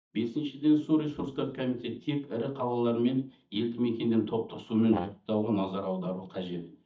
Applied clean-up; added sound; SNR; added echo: neural mask model DeepFilterNet 3.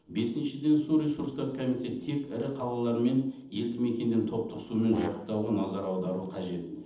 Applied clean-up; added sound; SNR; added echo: neural separator model SepFormer DNS4.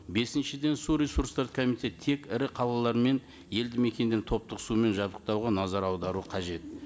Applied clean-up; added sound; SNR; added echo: none; none; none; none.